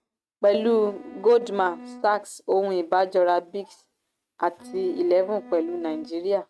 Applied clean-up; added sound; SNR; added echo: neural mask model RNNoise.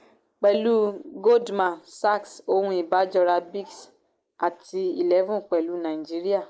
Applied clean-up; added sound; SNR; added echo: neural mask model Resemble Enhance denoiser.